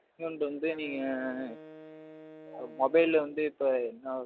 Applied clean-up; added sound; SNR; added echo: none; Wind instrument, woodwind instrument; 19 dB; none.